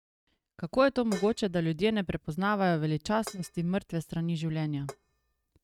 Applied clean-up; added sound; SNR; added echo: neural mask model RNNoise.